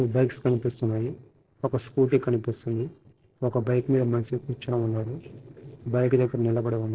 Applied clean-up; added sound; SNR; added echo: neural separator model SepFormer DNS4.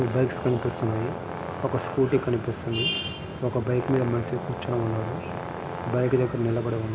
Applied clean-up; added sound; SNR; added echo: none; Brass instrument; 12 dB; none.